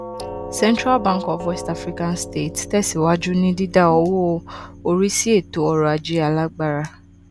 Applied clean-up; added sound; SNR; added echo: none; Doorbell; 14 dB; none.